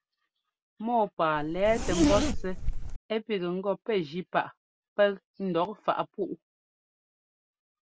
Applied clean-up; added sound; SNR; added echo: none; Zipper (clothing); -3 dB; none.